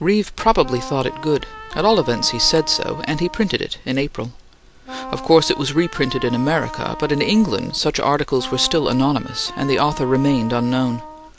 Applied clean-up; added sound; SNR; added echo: none; Wind instrument, woodwind instrument; 13 dB; none.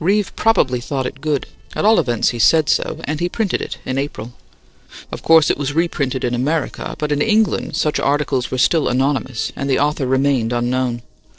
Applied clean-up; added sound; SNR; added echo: neural separator model SepFormer DNS4.